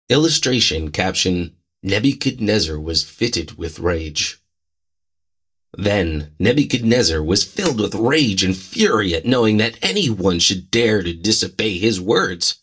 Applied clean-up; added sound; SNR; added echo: neural mask model DeepFilterNet 3.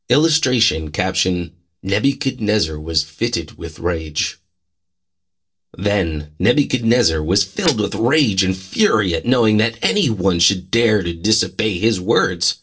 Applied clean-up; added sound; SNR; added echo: neural separator model SepFormer DNS4.